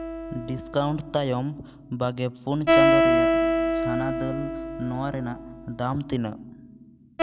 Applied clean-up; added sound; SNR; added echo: none; Acoustic guitar; -4 dB; none.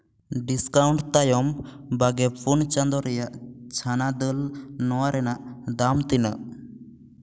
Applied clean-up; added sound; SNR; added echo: none; none; none; none.